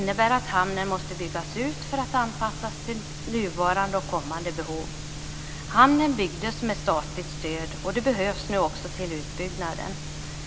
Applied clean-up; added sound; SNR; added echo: none; none; none; none.